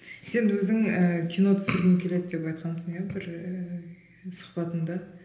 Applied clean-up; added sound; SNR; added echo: none; none; none; reverberation time 0.8 s.